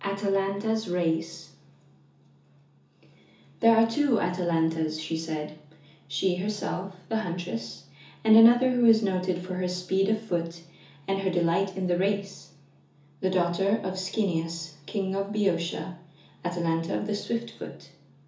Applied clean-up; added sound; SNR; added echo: none; none; none; reverberation time 0.7 s.